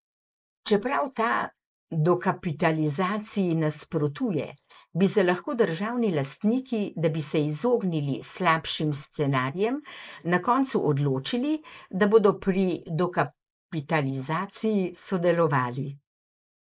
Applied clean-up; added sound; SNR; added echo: neural mask model Resemble Enhance denoiser.